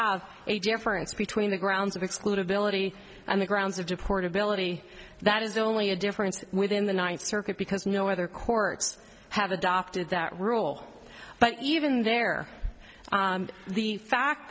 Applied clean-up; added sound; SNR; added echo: none; none; none; none.